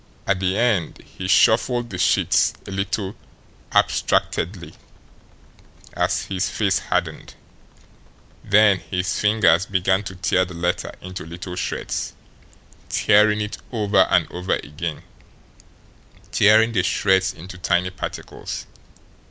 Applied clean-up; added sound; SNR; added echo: none; none; none; none.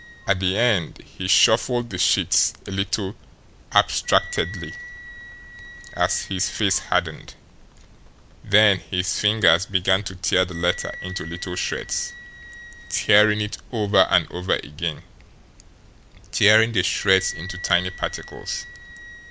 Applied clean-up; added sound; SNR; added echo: none; Wind instrument, woodwind instrument; 18 dB; none.